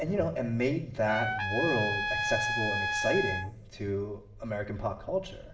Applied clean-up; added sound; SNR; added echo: none; Trumpet; 0 dB; reverberation time 1.5 s.